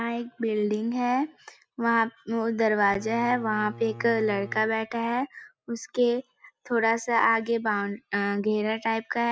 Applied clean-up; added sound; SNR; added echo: none; Bowed string instrument; 17 dB; none.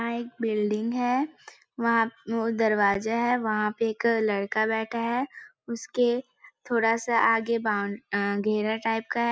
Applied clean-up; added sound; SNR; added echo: none; none; none; none.